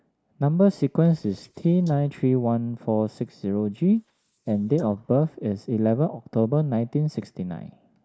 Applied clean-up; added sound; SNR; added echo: neural mask model Resemble Enhance denoiser.